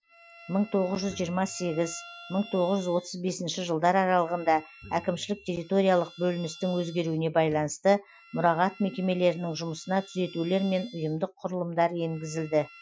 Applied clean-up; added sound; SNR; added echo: classical method Wiener filter.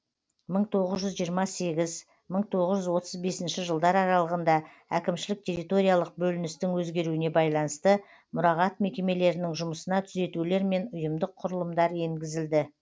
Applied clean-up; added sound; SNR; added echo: none; none; none; none.